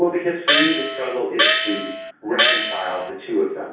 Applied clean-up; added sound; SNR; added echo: none; Gong; -5 dB; reverberation time 0.6 s.